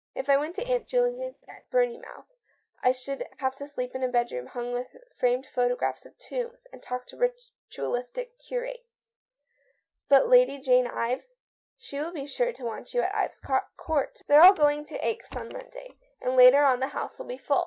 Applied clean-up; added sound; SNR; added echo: neural mask model DeepFilterNet 3.